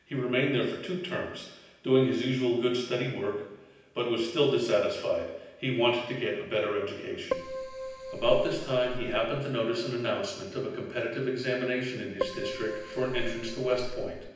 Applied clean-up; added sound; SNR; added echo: none; Keyboard (musical); 6 dB; reverberation time 0.9 s.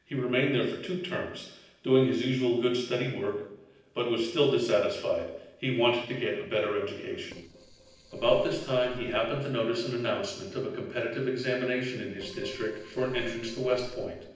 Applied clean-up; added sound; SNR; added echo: neural separator model SepFormer DNS4.